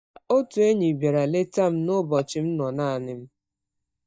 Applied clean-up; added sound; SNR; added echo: neural mask model DeepFilterNet 3.